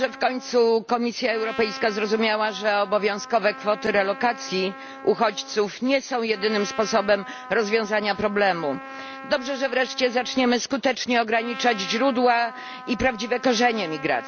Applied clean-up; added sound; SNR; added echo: none; Trumpet; 15 dB; none.